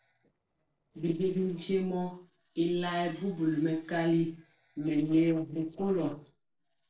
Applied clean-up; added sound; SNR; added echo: neural separator model SepFormer DNS4.